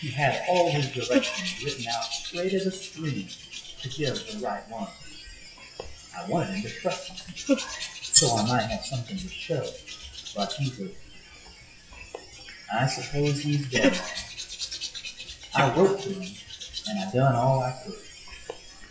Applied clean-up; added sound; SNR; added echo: classical method WPE with log-MMSE.